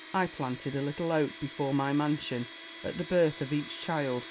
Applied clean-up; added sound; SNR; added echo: none; Domestic sounds, home sounds; 14 dB; none.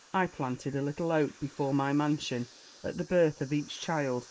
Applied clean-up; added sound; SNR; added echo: neural mask model Resemble Enhance denoiser.